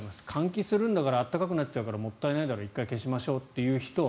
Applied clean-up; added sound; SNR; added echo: none; none; none; none.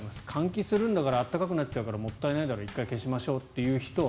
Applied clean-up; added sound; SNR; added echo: none; Bass drum / Snare drum / Drum kit; 16 dB; none.